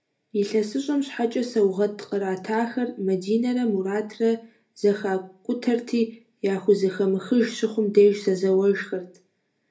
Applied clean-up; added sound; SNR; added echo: none; none; none; reverberation time 0.3 s.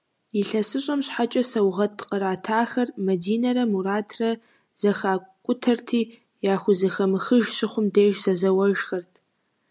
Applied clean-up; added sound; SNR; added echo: none; none; none; none.